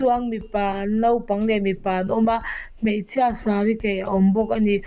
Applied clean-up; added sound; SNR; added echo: none; Drum kit; 18 dB; none.